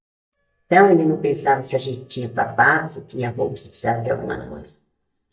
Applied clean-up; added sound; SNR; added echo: neural mask model DeepFilterNet 3.